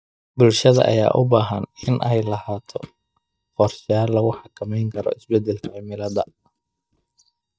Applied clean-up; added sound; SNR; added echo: neural mask model DeepFilterNet 3.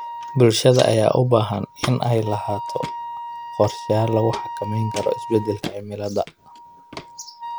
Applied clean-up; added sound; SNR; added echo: none; Wind instrument, woodwind instrument + Walk, footsteps; 11 dB; none.